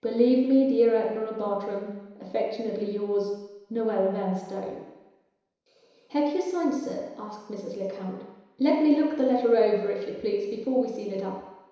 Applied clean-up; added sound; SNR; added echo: none; none; none; reverberation time 1.0 s.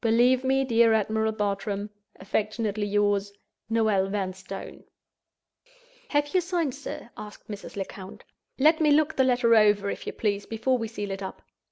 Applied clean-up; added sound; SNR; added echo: none; none; none; none.